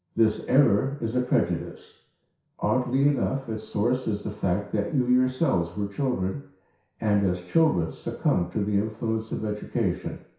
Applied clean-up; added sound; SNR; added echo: none; none; none; reverberation time 0.6 s.